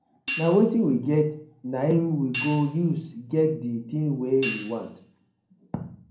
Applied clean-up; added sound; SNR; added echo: none; Hi-hat; 12 dB; reverberation time 0.6 s.